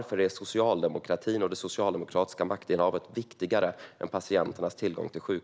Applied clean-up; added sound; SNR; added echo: none; none; none; none.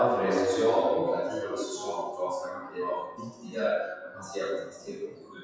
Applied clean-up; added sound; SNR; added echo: classical method WPE with log-MMSE.